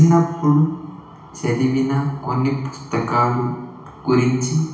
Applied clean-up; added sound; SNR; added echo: none; none; none; reverberation time 0.9 s.